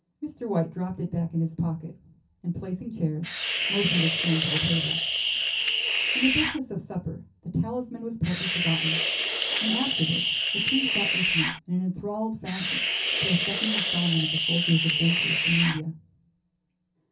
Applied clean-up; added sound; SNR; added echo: none; Hiss; -3 dB; reverberation time 0.3 s.